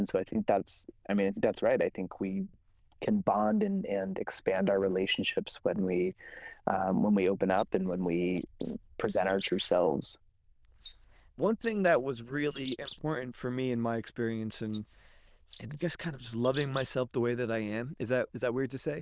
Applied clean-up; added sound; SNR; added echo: neural diffusion model UNIVERSE++.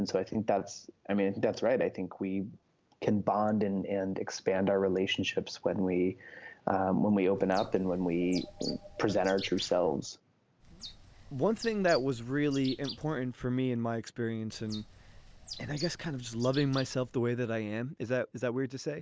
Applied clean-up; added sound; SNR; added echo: none; Bird; 16 dB; none.